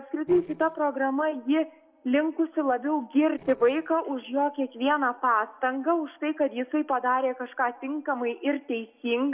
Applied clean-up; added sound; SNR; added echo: neural separator model SepFormer DNS4.